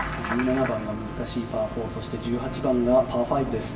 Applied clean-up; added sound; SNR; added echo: none; Trumpet; 17 dB; reverberation time 1.0 s.